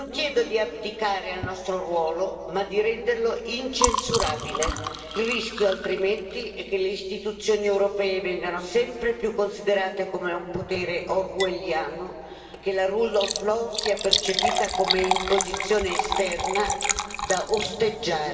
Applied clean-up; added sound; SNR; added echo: none; Liquid; 6 dB; reverberation time 2.7 s.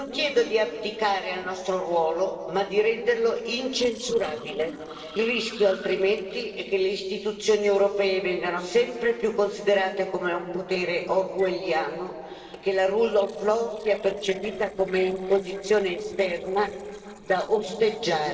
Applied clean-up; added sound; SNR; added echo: neural separator model SepFormer DNS4.